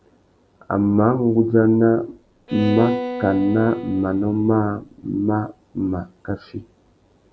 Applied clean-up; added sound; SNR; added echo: none; Bowed string instrument; 9 dB; none.